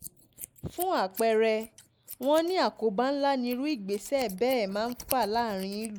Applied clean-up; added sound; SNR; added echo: neural mask model Resemble Enhance denoiser.